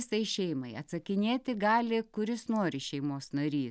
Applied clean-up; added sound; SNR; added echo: none; none; none; none.